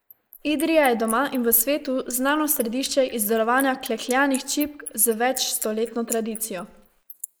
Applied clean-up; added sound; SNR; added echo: neural mask model Resemble Enhance denoiser.